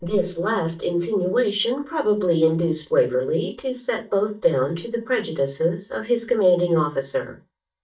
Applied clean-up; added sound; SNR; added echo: neural mask model DeepFilterNet 3.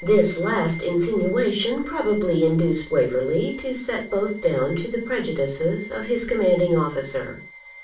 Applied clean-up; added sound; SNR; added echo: none; Bowed string instrument; 19 dB; reverberation time 0.3 s.